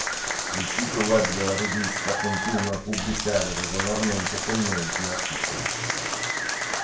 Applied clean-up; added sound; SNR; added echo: none; Applause; -1 dB; reverberation time 0.4 s.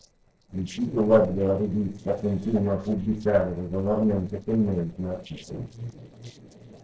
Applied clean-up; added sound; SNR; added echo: neural separator model SepFormer DNS4.